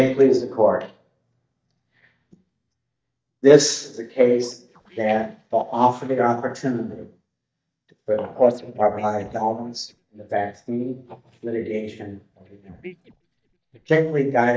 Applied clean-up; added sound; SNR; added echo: neural mask model DeepFilterNet 3.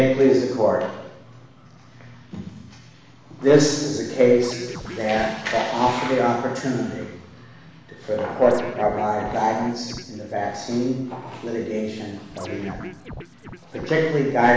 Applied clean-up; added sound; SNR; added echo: none; Scratching (performance technique); 15 dB; reverberation time 0.9 s.